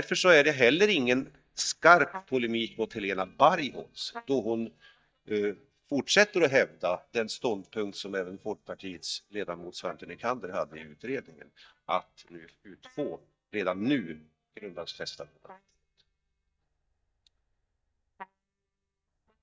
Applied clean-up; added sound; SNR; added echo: neural mask model DeepFilterNet 3.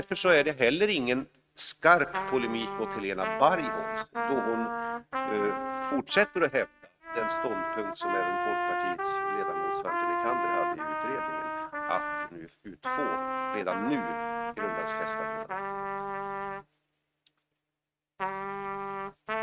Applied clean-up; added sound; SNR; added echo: neural mask model RNNoise.